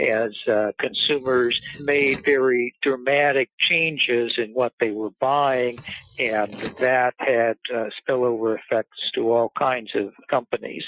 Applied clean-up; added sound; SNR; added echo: classical method Wiener filter.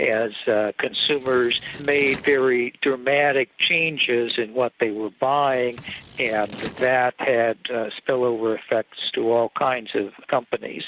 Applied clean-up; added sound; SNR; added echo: none; Scissors; 17 dB; none.